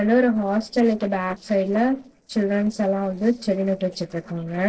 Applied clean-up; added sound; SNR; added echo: neural separator model SepFormer DNS4.